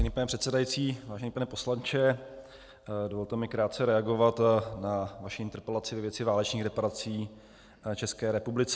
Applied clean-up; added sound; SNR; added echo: none; none; none; none.